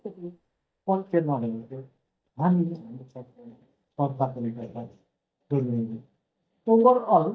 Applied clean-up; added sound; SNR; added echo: neural mask model DeepFilterNet 3.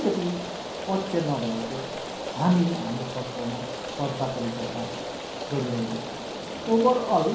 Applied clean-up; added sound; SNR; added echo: none; Rain; 6 dB; reverberation time 0.6 s.